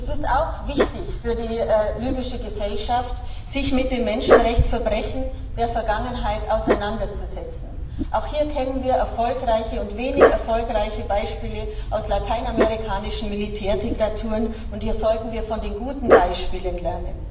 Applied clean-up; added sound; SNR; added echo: none; Dog; 1 dB; reverberation time 1.0 s.